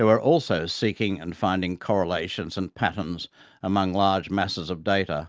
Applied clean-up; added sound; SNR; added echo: none; none; none; none.